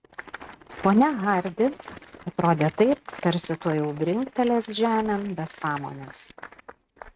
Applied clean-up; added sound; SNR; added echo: neural mask model RNNoise.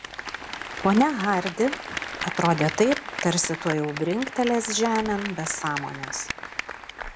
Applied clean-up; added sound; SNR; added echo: none; Applause; 8 dB; none.